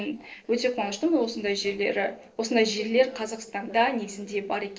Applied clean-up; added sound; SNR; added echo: neural separator model SepFormer DNS4.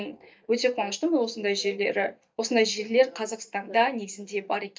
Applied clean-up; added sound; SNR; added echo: neural mask model DeepFilterNet 3.